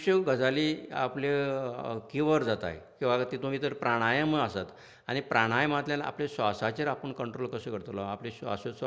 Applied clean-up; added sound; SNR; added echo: none; none; none; none.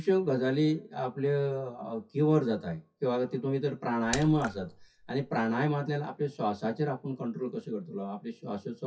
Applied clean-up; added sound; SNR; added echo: classical method WPE with log-MMSE.